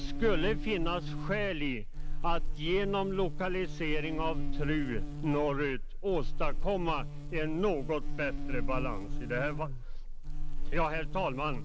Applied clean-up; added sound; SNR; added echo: none; Buzz; -2 dB; none.